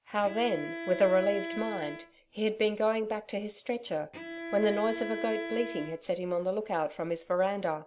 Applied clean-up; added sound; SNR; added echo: none; Bowed string instrument; 10 dB; none.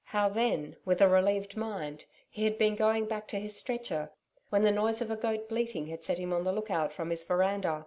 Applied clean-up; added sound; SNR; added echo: none; none; none; none.